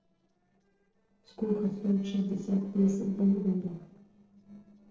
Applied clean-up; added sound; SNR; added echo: neural separator model SepFormer DNS4.